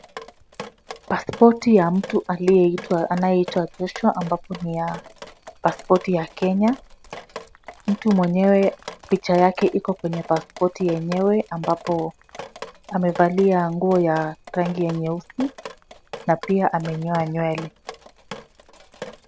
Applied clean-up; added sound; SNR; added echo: none; Drip; 17 dB; none.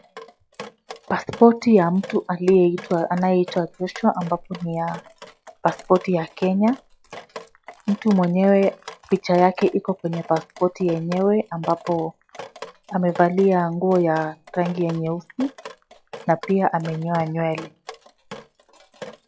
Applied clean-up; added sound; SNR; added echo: classical method log-MMSE.